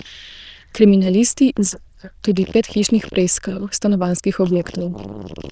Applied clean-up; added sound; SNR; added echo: neural diffusion model UNIVERSE++.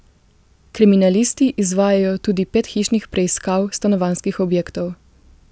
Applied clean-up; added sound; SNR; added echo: none; none; none; none.